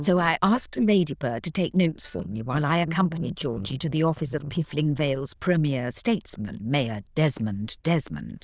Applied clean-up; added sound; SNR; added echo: neural diffusion model UNIVERSE++.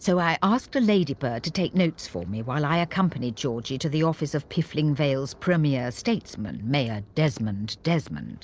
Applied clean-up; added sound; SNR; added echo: none; none; none; none.